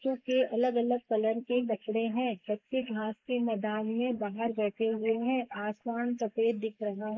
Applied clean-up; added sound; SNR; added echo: neural mask model Resemble Enhance denoiser.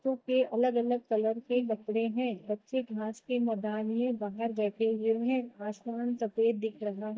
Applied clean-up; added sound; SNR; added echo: neural mask model DeepFilterNet 3.